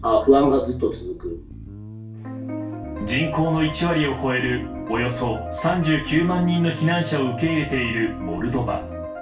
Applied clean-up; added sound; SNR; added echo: none; Bass guitar; 15 dB; reverberation time 0.3 s.